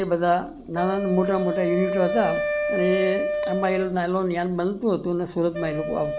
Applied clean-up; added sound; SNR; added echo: none; Wind instrument, woodwind instrument; 4 dB; none.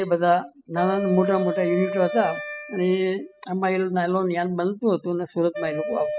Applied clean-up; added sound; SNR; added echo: classical method spectral subtraction.